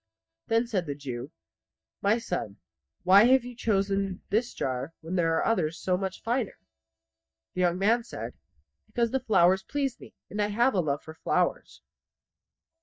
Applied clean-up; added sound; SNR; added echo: neural mask model DeepFilterNet 3.